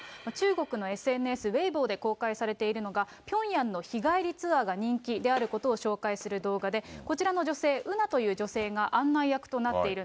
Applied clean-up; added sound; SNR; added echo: none; none; none; none.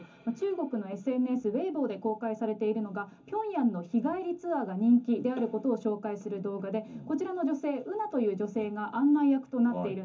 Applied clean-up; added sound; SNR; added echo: none; none; none; reverberation time 0.3 s.